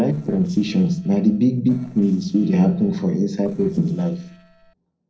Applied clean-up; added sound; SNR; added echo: neural separator model SepFormer DNS4.